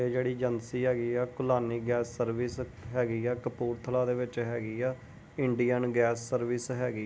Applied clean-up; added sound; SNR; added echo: none; none; none; none.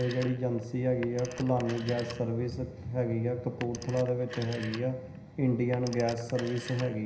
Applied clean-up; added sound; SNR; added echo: none; Telephone; 16 dB; reverberation time 0.9 s.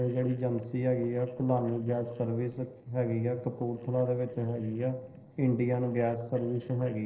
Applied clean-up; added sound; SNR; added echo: neural separator model SepFormer DNS4.